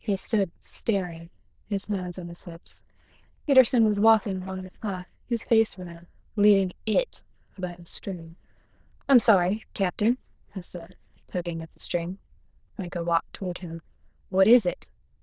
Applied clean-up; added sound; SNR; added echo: neural diffusion model UNIVERSE++.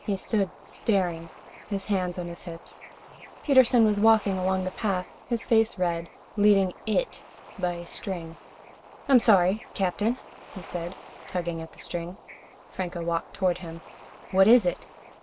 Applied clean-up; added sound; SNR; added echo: none; Bird / Ocean; 20 dB; none.